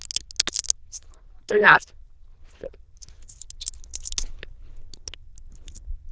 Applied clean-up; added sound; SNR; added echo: neural diffusion model UNIVERSE++.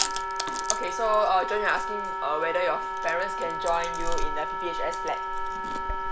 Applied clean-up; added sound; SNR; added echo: none; Wind instrument, woodwind instrument + Chewing, mastication; 0 dB; none.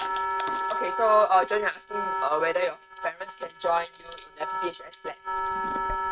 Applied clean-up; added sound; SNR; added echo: neural mask model RNNoise.